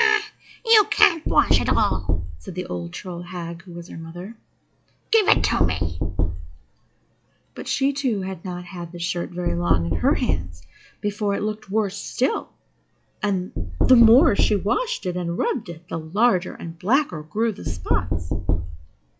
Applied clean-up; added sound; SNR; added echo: classical method log-MMSE.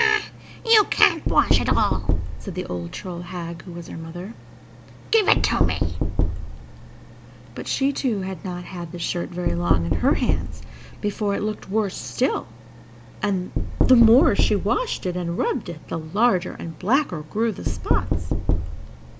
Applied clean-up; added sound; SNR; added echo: none; Knock; 1 dB; none.